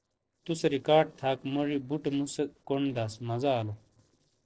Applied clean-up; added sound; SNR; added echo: neural separator model SepFormer DNS4.